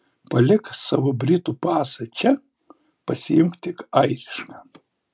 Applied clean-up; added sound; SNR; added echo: none; none; none; none.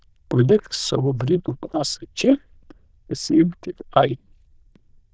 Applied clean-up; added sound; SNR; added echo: neural diffusion model UNIVERSE++.